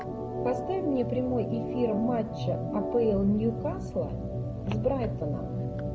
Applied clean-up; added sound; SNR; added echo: none; Organ; 3 dB; none.